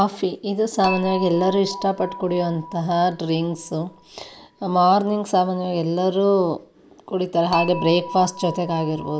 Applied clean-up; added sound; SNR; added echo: none; Dishes, pots, and pans / Chink, clink; 15 dB; none.